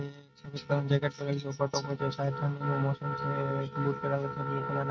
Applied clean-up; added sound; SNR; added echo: neural mask model RNNoise.